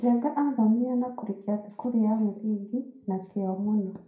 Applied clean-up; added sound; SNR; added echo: none; none; none; reverberation time 0.5 s.